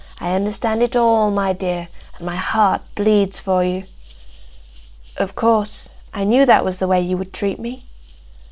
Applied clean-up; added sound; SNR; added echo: none; none; none; none.